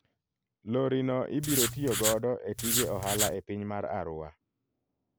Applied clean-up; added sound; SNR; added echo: none; Writing; 0 dB; none.